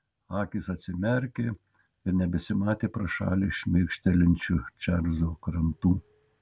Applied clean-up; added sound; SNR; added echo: none; none; none; none.